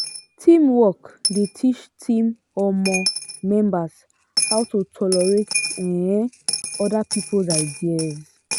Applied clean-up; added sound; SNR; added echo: none; Coin (dropping); 8 dB; none.